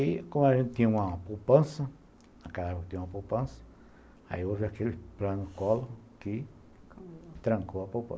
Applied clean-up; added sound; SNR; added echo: none; none; none; none.